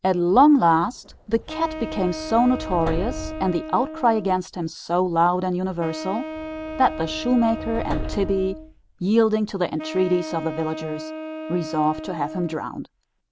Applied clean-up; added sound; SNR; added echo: none; Wind instrument, woodwind instrument + Subway, metro, underground; 9 dB; none.